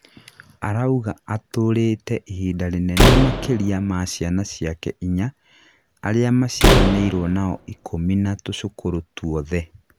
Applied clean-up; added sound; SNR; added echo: none; Slam; -3 dB; none.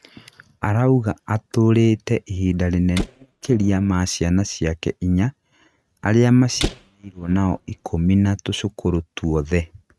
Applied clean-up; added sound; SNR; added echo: neural mask model RNNoise.